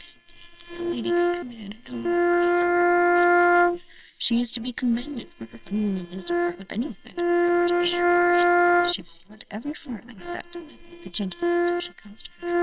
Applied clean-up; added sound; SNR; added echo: neural separator model SepFormer WHAMR!.